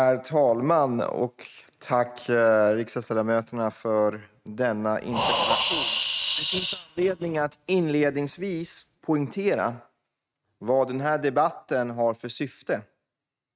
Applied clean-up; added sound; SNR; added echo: neural mask model RNNoise.